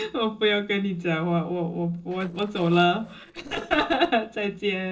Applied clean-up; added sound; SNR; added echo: neural separator model SepFormer DNS4.